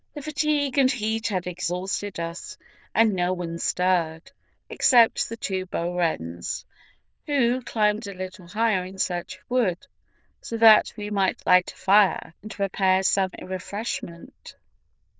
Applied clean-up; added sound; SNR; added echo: neural diffusion model UNIVERSE++.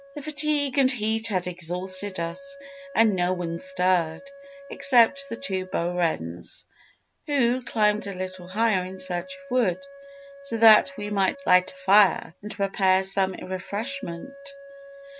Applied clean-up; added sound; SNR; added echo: none; Wind instrument, woodwind instrument; 19 dB; none.